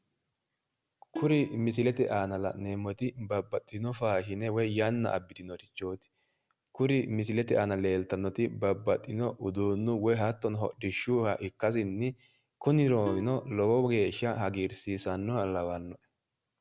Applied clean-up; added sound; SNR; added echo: none; Plucked string instrument; 13 dB; none.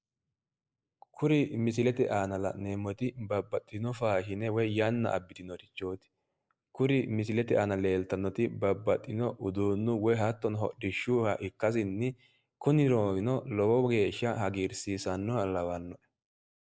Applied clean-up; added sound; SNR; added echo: neural mask model Resemble Enhance denoiser.